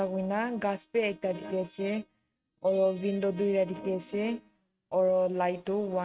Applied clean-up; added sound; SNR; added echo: neural mask model RNNoise.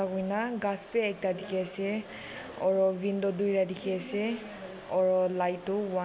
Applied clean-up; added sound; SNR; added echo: none; none; none; none.